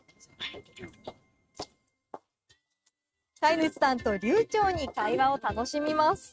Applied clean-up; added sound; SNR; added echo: neural mask model RNNoise.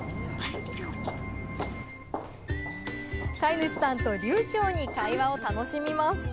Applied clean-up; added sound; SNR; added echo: none; Keyboard (musical) + Walk, footsteps; 11 dB; none.